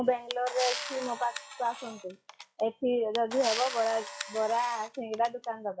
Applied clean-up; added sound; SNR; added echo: classical method WPE with log-MMSE.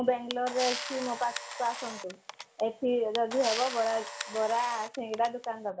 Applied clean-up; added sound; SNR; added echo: none; Camera; 9 dB; reverberation time 0.3 s.